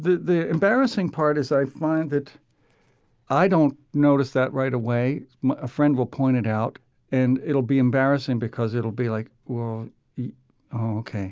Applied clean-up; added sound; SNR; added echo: none; none; none; none.